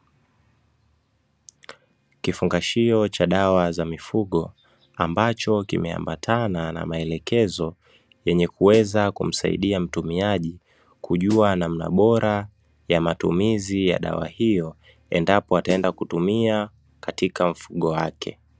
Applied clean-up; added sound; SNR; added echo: none; Snare drum; 14 dB; none.